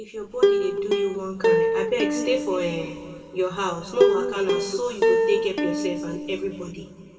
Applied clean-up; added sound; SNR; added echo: none; Plucked string instrument; -4 dB; reverberation time 2.1 s.